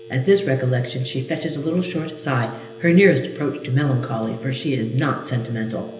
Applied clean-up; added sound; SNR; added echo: none; Telephone; 19 dB; reverberation time 1.4 s.